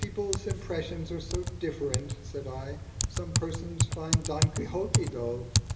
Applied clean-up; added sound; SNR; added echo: none; Typing; -4 dB; reverberation time 0.9 s.